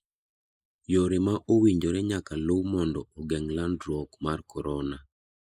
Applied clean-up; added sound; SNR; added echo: neural mask model Resemble Enhance denoiser.